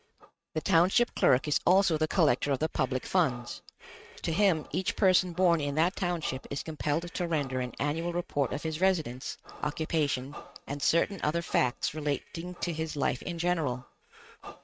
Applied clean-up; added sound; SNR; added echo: neural mask model RNNoise.